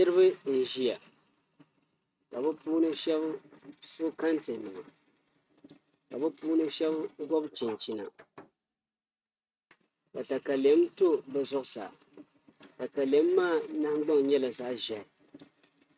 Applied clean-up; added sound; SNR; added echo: neural mask model RNNoise.